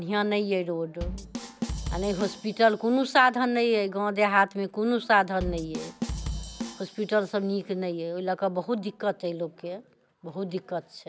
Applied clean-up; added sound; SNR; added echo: none; Bass drum / Drum kit; 11 dB; none.